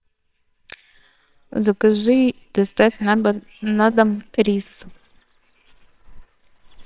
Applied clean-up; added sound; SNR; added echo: neural separator model SepFormer WHAMR!.